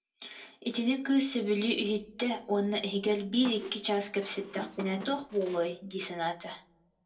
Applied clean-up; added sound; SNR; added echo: none; Squeak; 14 dB; reverberation time 0.2 s.